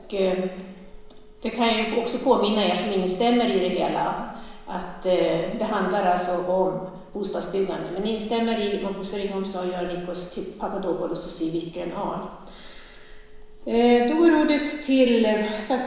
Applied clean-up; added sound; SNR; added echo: none; Telephone; 20 dB; reverberation time 1.0 s.